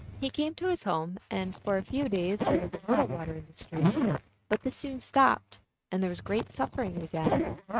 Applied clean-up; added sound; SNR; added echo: neural mask model RNNoise.